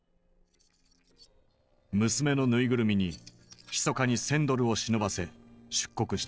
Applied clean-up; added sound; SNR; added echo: neural separator model SepFormer DNS4.